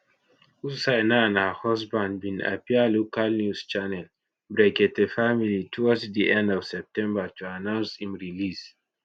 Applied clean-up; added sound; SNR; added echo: none; none; none; none.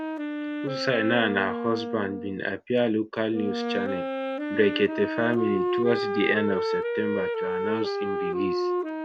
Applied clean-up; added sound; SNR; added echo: none; Wind instrument, woodwind instrument; 2 dB; none.